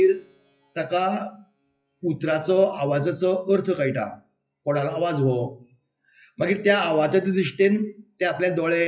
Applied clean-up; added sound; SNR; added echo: classical method WPE with log-MMSE.